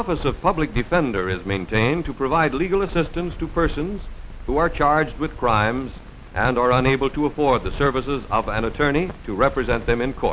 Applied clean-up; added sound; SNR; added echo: none; none; none; none.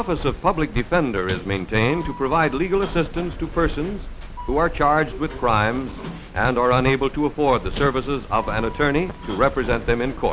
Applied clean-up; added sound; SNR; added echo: none; Sliding door; 18 dB; none.